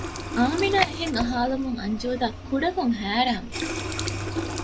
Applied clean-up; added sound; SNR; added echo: none; Water tap, faucet; 6 dB; none.